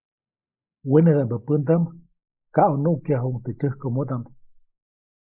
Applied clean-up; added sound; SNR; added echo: neural mask model Resemble Enhance denoiser.